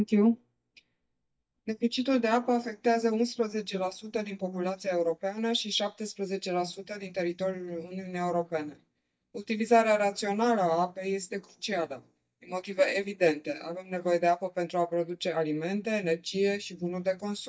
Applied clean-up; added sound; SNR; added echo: neural mask model DeepFilterNet 3.